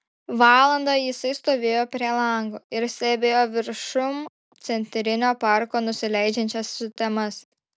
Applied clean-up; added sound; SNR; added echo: none; none; none; none.